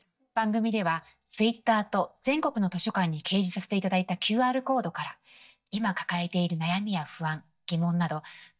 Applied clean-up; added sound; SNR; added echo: neural mask model DeepFilterNet 3.